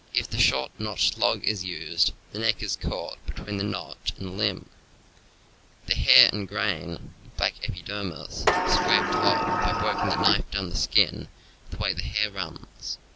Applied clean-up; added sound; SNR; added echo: none; Sliding door; -2 dB; none.